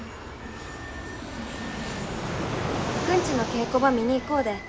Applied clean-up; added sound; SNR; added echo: none; Fixed-wing aircraft, airplane; 3 dB; none.